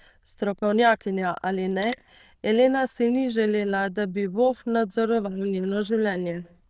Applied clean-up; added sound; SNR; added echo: neural diffusion model UNIVERSE++.